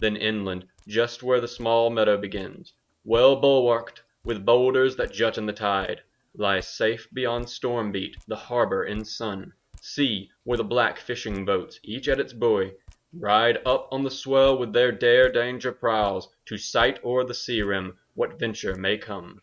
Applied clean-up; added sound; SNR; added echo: neural mask model RNNoise.